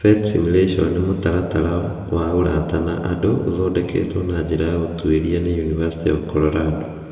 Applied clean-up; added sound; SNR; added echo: none; none; none; reverberation time 1.9 s.